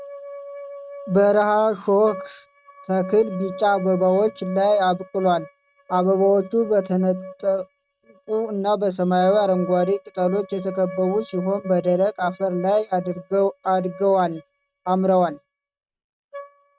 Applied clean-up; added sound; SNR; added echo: neural mask model RNNoise.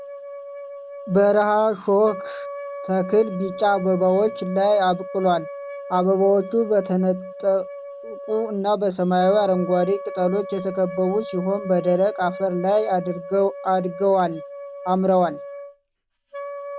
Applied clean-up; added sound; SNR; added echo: none; Wind instrument, woodwind instrument; 13 dB; none.